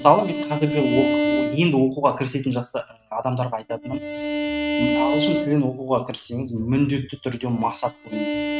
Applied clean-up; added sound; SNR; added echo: neural mask model RNNoise.